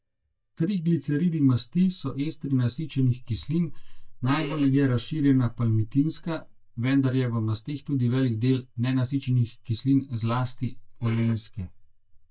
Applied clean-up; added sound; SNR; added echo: neural mask model DeepFilterNet 3.